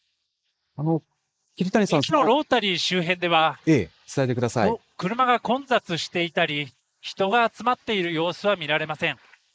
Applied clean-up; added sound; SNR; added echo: neural mask model Resemble Enhance denoiser.